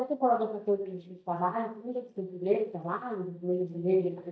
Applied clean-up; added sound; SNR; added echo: neural mask model DeepFilterNet 3.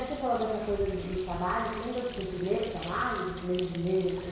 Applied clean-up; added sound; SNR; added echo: none; Bird; 11 dB; reverberation time 1.1 s.